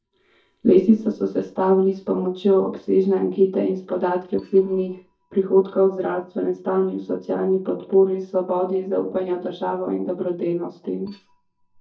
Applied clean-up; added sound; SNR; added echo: neural mask model DeepFilterNet 3.